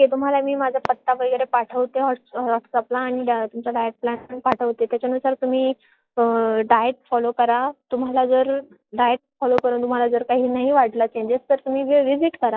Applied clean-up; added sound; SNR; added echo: classical method log-MMSE.